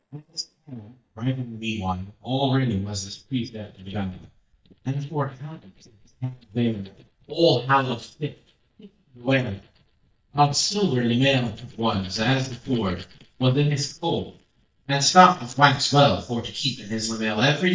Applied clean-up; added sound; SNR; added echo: neural mask model DeepFilterNet 3.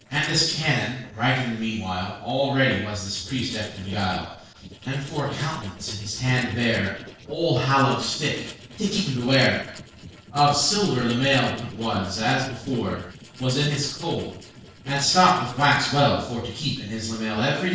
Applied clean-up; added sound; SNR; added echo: neural separator model SepFormer DNS4.